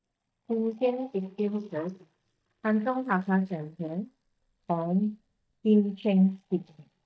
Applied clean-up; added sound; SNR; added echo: neural mask model DeepFilterNet 3.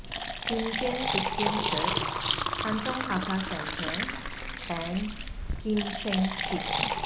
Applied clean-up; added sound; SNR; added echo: none; Fill (with liquid); -3 dB; none.